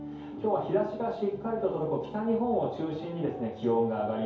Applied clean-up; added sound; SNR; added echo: none; none; none; reverberation time 2.4 s.